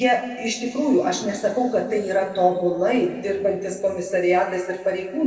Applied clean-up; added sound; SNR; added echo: none; none; none; reverberation time 1.9 s.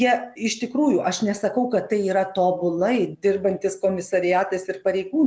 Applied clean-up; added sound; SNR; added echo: none; none; none; none.